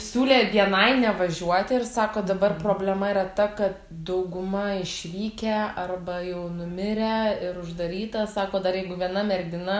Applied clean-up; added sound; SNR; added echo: none; none; none; none.